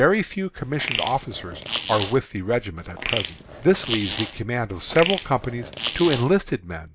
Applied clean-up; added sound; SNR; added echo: none; Fart; 6 dB; none.